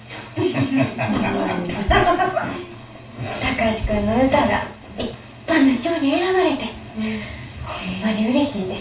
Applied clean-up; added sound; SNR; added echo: none; none; none; reverberation time 0.3 s.